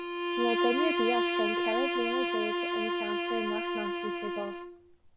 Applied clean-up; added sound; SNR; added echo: none; Bowed string instrument; -5 dB; none.